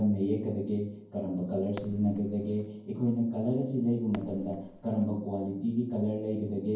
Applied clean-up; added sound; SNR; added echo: none; Fireworks; 18 dB; reverberation time 0.9 s.